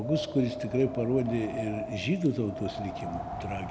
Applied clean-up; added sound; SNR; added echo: none; Wind; 7 dB; none.